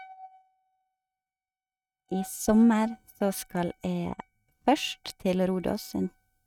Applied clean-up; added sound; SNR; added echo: neural mask model RNNoise.